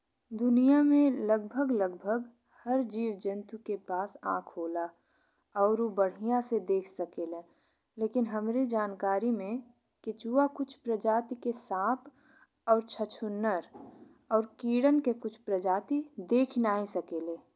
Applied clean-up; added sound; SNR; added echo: none; none; none; none.